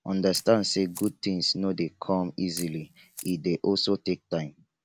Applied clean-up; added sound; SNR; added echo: none; Camera; 18 dB; none.